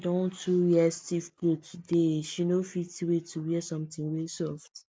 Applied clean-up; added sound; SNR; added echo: none; none; none; none.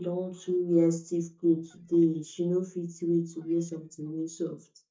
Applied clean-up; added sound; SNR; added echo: neural mask model DeepFilterNet 3.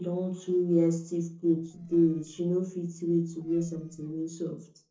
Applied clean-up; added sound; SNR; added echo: neural separator model SepFormer DNS4.